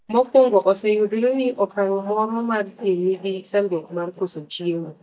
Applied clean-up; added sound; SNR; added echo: neural mask model DeepFilterNet 3.